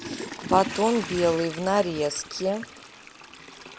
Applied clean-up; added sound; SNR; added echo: none; Toilet flush / Water; 11 dB; none.